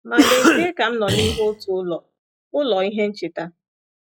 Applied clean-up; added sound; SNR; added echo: classical method log-MMSE.